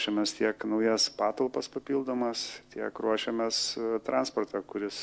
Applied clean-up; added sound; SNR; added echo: none; none; none; none.